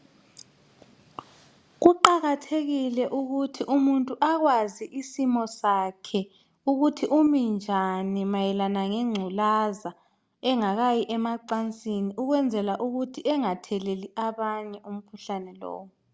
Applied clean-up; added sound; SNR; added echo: none; none; none; none.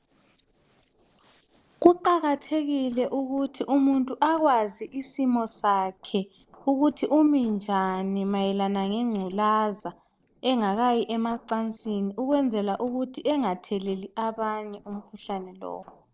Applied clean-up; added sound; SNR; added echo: neural separator model SepFormer DNS4.